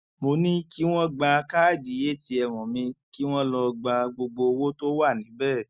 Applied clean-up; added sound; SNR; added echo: none; none; none; none.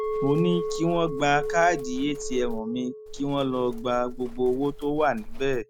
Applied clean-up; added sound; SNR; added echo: none; Livestock, farm animals, working animals + Chink, clink; 6 dB; none.